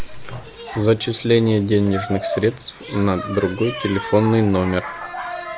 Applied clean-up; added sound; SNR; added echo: none; none; none; none.